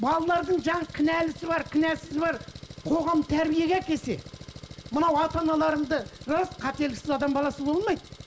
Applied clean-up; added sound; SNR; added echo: none; Engine; 17 dB; none.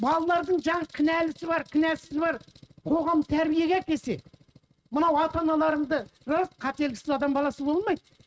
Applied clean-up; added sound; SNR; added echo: neural mask model RNNoise.